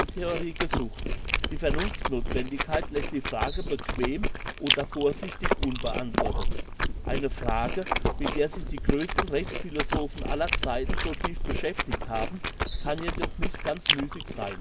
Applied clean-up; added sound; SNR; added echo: none; Chewing, mastication; -4 dB; none.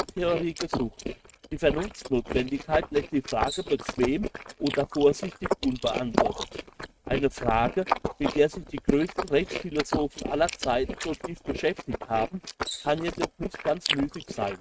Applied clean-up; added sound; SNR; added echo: neural mask model RNNoise.